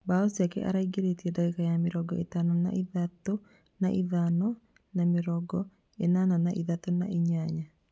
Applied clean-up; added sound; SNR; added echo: none; none; none; none.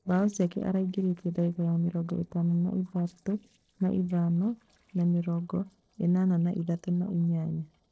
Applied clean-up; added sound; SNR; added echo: neural separator model SepFormer DNS4.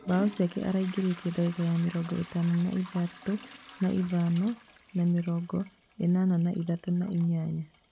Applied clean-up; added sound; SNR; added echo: none; Trickle, dribble / Toilet flush / Hiss; 19 dB; none.